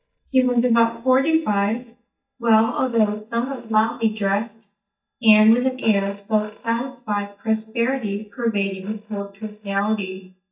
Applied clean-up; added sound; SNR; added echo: neural mask model DeepFilterNet 3.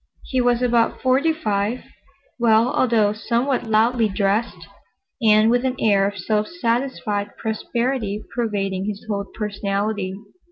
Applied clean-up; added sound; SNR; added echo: none; none; none; none.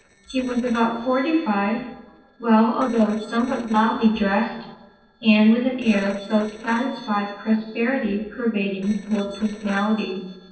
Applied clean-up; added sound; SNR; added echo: neural separator model SepFormer DNS4.